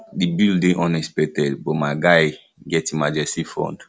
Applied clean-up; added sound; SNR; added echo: none; none; none; none.